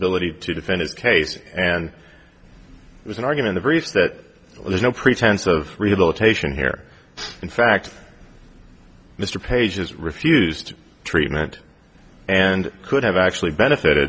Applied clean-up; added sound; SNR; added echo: none; none; none; none.